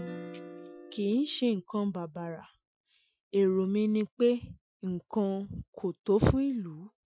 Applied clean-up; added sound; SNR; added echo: classical method Wiener filter.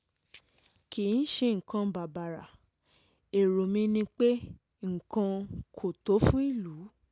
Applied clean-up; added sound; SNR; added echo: none; none; none; none.